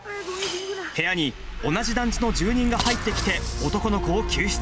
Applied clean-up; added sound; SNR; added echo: none; Bicycle; 10 dB; none.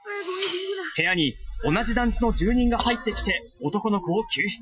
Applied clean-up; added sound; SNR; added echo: classical method Wiener filter.